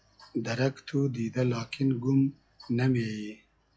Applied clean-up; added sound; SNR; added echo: classical method log-MMSE.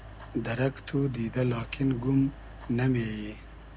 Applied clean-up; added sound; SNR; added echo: none; Mechanical fan; 15 dB; none.